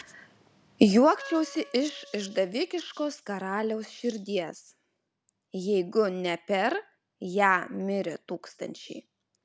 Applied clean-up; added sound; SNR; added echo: none; Wind instrument, woodwind instrument; 20 dB; none.